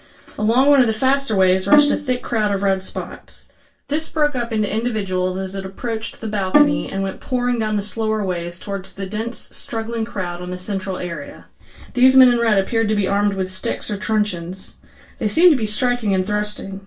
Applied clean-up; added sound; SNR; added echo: none; Bowed string instrument; -1 dB; reverberation time 0.2 s.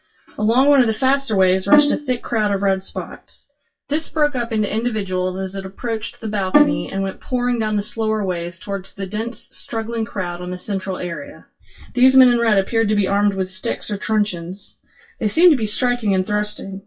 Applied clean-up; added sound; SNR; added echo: classical method WPE with log-MMSE.